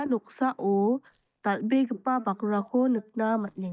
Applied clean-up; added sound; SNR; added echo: neural mask model DeepFilterNet 3.